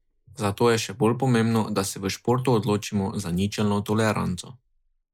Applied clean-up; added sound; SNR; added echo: neural mask model Resemble Enhance denoiser.